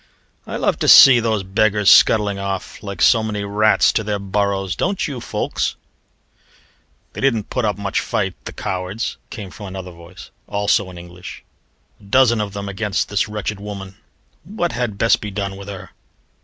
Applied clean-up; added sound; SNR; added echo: none; none; none; none.